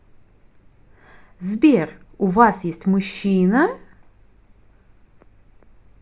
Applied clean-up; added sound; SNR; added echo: none; none; none; none.